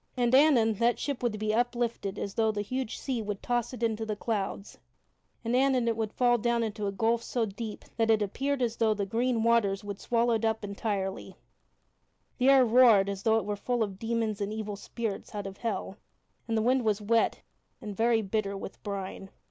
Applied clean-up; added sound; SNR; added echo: none; none; none; none.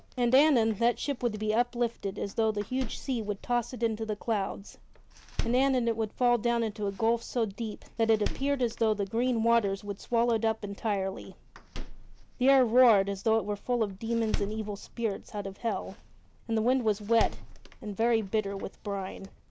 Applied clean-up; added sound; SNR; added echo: none; Door; 11 dB; none.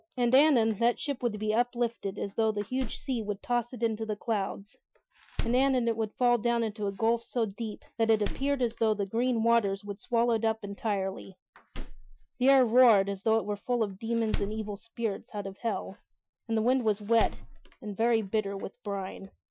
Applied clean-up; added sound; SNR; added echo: classical method Wiener filter.